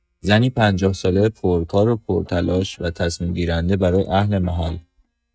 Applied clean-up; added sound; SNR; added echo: neural mask model DeepFilterNet 3.